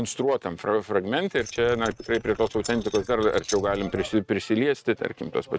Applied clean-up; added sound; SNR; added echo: neural mask model RNNoise.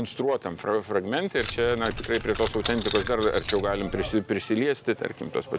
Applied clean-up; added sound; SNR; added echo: none; Keys jangling; 0 dB; none.